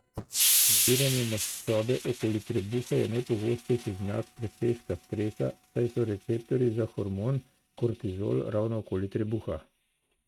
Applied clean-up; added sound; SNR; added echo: neural mask model RNNoise.